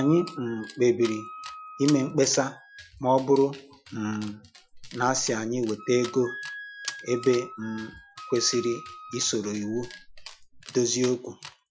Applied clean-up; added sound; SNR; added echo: classical method Wiener filter.